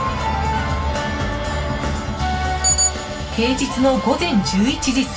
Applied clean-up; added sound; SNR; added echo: none; Wind instrument, woodwind instrument; 19 dB; reverberation time 0.2 s.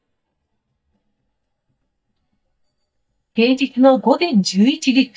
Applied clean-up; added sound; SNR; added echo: neural mask model DeepFilterNet 3.